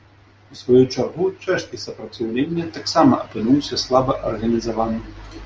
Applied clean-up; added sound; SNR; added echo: none; none; none; none.